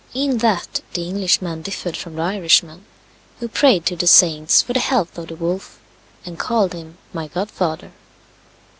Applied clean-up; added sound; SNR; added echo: none; none; none; none.